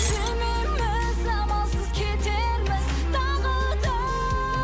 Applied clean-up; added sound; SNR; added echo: none; Shatter; 19 dB; none.